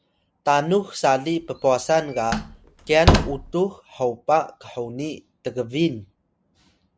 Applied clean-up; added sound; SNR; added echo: none; Slam; 0 dB; none.